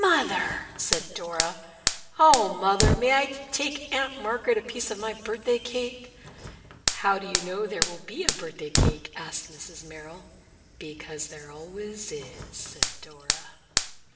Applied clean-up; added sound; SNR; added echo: none; Fire; 3 dB; reverberation time 1.9 s.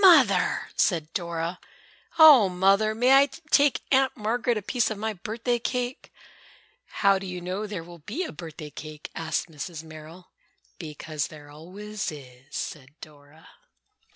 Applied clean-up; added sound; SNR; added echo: none; none; none; none.